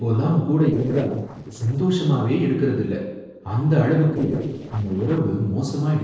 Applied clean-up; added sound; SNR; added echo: neural separator model SepFormer DNS4.